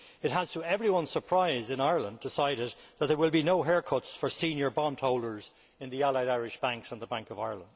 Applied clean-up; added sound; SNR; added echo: none; none; none; none.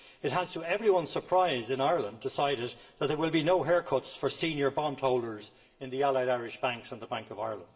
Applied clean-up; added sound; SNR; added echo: none; none; none; reverberation time 0.5 s.